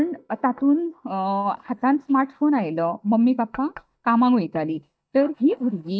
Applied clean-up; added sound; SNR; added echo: neural mask model DeepFilterNet 3.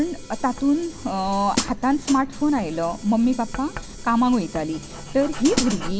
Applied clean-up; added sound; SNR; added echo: none; Hi-hat + Writing; 9 dB; none.